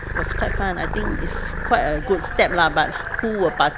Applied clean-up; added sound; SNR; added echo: none; Fill (with liquid) + Purr; 4 dB; none.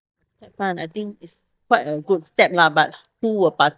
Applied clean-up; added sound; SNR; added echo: neural mask model DeepFilterNet 3.